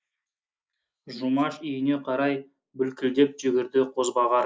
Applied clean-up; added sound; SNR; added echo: neural mask model Resemble Enhance denoiser.